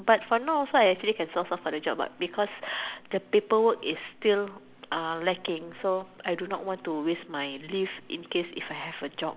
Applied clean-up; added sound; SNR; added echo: none; none; none; none.